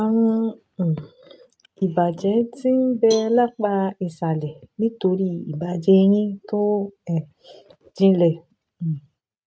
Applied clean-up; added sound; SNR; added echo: neural mask model RNNoise.